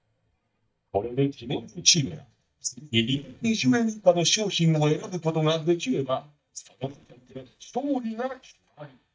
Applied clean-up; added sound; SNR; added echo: neural mask model DeepFilterNet 3.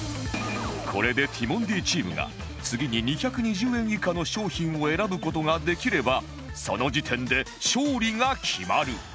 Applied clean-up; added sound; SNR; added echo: none; none; none; none.